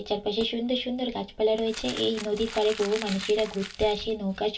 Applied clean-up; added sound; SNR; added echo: none; Crumpling, crinkling; 13 dB; reverberation time 0.2 s.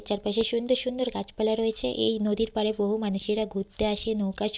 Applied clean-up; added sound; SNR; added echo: none; none; none; none.